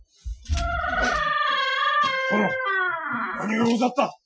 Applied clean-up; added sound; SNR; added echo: classical method Wiener filter.